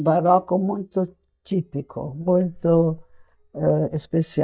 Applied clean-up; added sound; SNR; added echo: neural mask model DeepFilterNet 3.